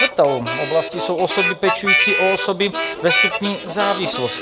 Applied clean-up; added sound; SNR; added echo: none; Harmonica; 1 dB; none.